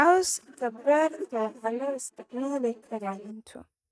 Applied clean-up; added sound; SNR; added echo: neural mask model DeepFilterNet 3.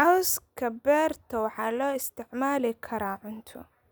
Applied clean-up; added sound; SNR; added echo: none; none; none; none.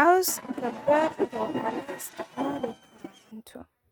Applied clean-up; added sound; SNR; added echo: neural mask model RNNoise.